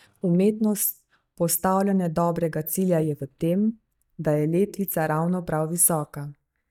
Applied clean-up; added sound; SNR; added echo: neural mask model DeepFilterNet 3.